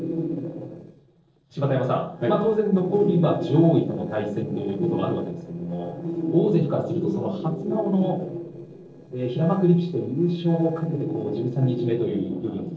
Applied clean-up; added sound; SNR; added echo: neural separator model SepFormer DNS4.